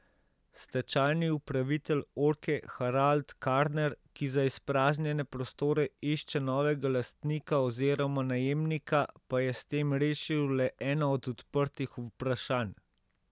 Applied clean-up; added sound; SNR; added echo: none; none; none; none.